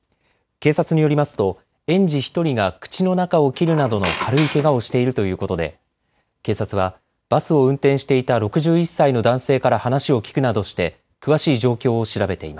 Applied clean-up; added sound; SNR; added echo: none; Squeak; 10 dB; none.